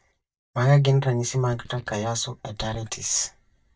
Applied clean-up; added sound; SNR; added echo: neural mask model DeepFilterNet 3.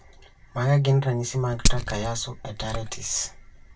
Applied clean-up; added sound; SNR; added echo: none; Glass; 2 dB; reverberation time 0.1 s.